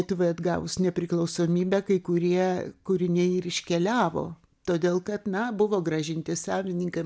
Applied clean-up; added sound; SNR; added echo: none; none; none; none.